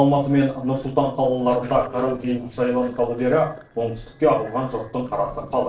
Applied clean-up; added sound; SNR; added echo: neural separator model SepFormer DNS4.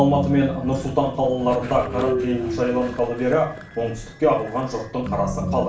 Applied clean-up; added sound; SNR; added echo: none; Train; 7 dB; reverberation time 0.4 s.